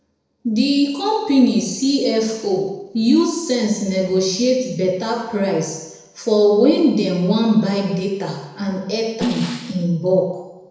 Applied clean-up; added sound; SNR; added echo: neural separator model SepFormer DNS4.